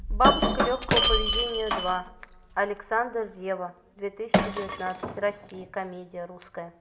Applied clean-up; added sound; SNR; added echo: none; Shatter; -3 dB; reverberation time 0.5 s.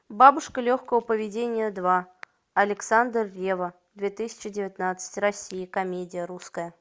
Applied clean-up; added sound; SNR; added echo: none; none; none; none.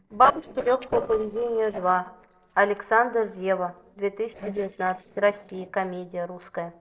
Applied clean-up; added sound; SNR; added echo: neural separator model SepFormer DNS4.